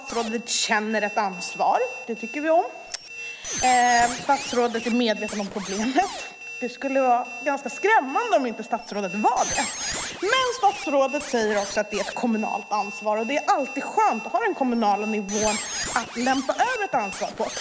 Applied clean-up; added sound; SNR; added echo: none; Squeak; 10 dB; none.